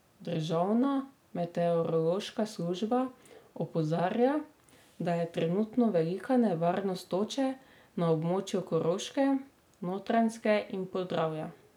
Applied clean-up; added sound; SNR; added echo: none; none; none; none.